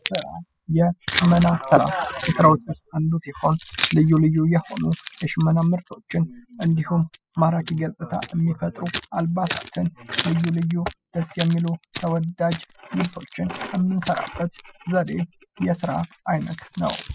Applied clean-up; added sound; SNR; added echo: classical method spectral subtraction.